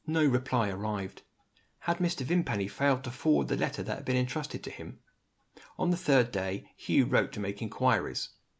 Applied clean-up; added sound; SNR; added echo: none; none; none; none.